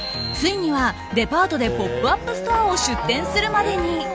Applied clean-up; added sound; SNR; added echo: none; Gunshot, gunfire; 19 dB; none.